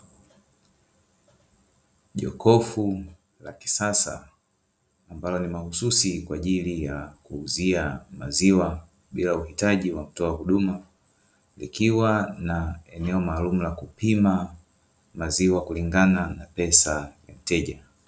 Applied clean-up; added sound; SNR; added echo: none; none; none; none.